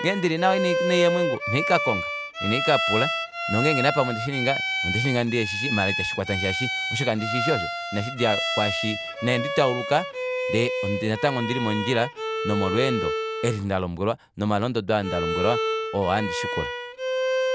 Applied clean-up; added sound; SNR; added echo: none; Bowed string instrument; 2 dB; none.